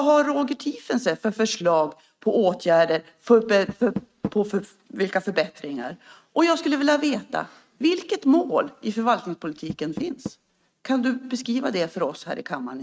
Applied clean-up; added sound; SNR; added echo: neural mask model RNNoise.